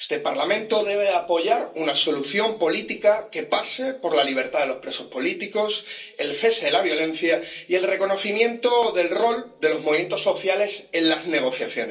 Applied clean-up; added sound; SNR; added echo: none; none; none; reverberation time 0.3 s.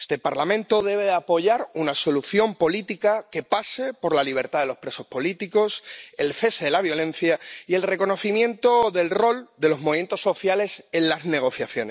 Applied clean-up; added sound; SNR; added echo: none; none; none; none.